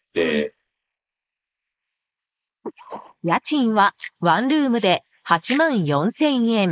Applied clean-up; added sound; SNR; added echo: neural mask model Resemble Enhance denoiser.